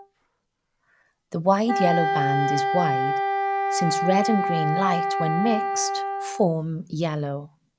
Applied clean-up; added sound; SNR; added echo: none; Wind instrument, woodwind instrument; 0 dB; none.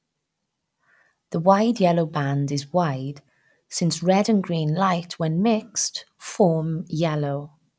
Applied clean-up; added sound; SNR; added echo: none; none; none; none.